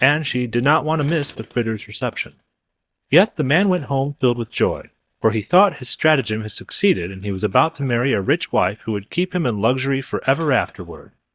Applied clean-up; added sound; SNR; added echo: neural mask model DeepFilterNet 3.